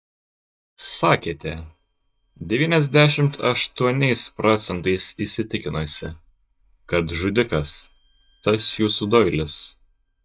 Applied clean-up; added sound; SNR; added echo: neural mask model DeepFilterNet 3.